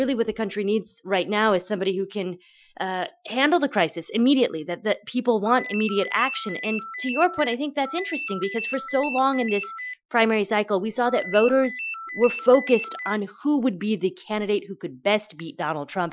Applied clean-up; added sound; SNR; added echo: classical method Wiener filter.